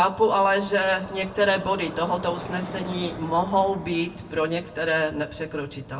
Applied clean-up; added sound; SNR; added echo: none; Motorcycle; 15 dB; reverberation time 0.2 s.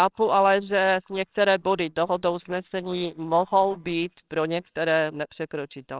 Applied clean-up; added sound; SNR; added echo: neural separator model SepFormer WHAMR!.